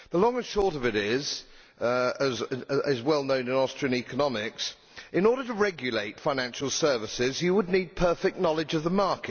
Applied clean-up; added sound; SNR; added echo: none; none; none; none.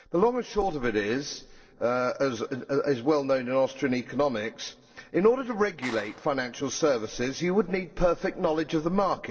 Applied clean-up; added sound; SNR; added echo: neural separator model SepFormer DNS4.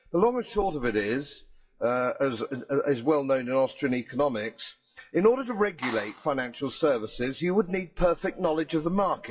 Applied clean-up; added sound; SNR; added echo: classical method WPE with log-MMSE.